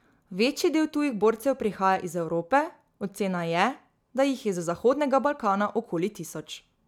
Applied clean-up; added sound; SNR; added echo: none; none; none; none.